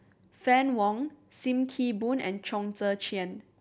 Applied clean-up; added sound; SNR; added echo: none; none; none; none.